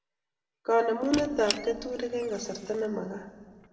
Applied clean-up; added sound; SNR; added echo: none; Squeak; 12 dB; reverberation time 1.8 s.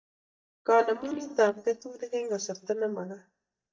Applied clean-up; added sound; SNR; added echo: neural mask model DeepFilterNet 3.